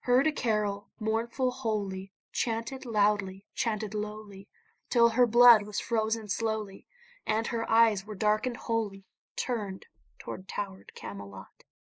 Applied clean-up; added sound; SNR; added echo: neural mask model Resemble Enhance denoiser.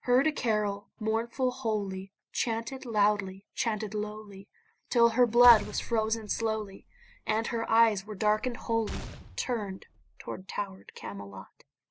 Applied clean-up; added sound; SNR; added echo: none; Gunshot, gunfire + Car; 12 dB; none.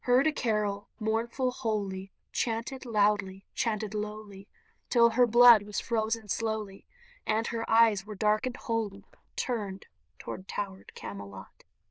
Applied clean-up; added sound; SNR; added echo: neural diffusion model UNIVERSE++.